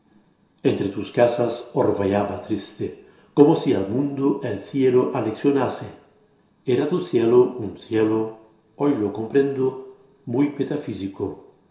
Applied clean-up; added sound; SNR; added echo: none; none; none; reverberation time 0.7 s.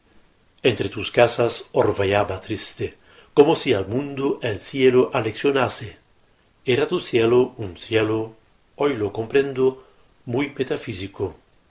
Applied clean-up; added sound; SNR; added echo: none; none; none; none.